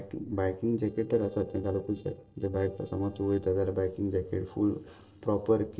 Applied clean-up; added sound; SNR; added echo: neural separator model SepFormer DNS4.